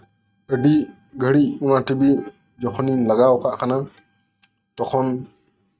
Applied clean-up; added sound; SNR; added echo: neural mask model RNNoise.